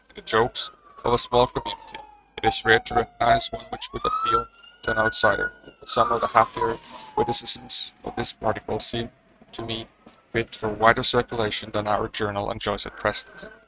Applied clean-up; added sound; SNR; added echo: neural mask model RNNoise.